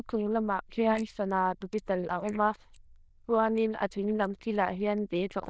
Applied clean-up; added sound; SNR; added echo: neural diffusion model UNIVERSE++.